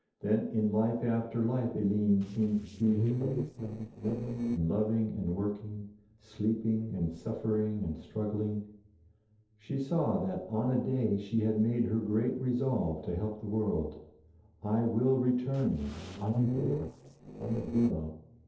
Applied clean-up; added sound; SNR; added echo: neural separator model SepFormer DNS4.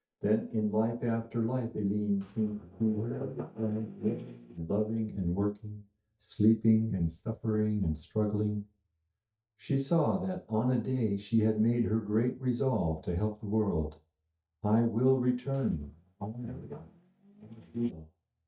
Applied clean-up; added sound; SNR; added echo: neural mask model DeepFilterNet 3.